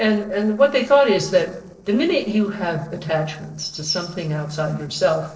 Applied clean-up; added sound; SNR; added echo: neural separator model SepFormer DNS4.